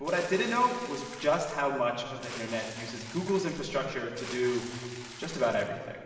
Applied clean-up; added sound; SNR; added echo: none; Water / Splash, splatter; 14 dB; reverberation time 1.6 s.